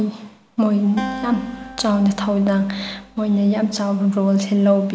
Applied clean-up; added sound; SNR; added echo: none; Acoustic guitar; 16 dB; none.